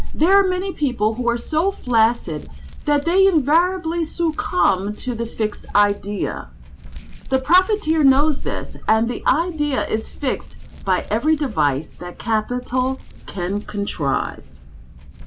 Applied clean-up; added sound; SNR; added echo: none; Hands; 7 dB; none.